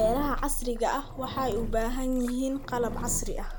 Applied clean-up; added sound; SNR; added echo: none; Engine; 4 dB; none.